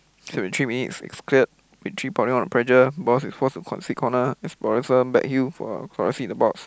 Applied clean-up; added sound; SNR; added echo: none; none; none; none.